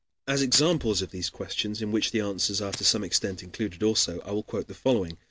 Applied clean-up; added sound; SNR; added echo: none; Fire; 19 dB; none.